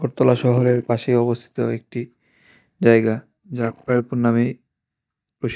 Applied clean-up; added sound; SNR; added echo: neural mask model DeepFilterNet 3.